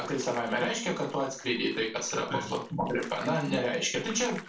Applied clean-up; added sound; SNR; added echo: none; Bathtub (filling or washing); 18 dB; reverberation time 0.3 s.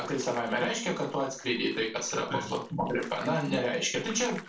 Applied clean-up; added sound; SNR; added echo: neural separator model SepFormer DNS4.